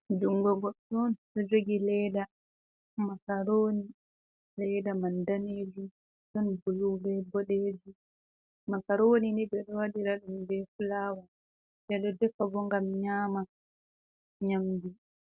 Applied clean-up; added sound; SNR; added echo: none; none; none; none.